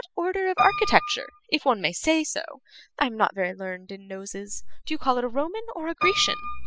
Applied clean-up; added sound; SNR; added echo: classical method spectral subtraction.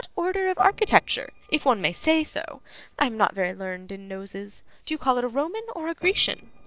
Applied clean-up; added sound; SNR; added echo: neural separator model SepFormer DNS4.